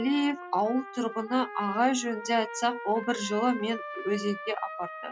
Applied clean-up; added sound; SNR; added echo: none; Trumpet; 12 dB; none.